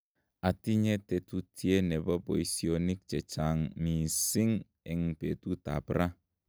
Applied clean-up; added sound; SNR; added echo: none; none; none; none.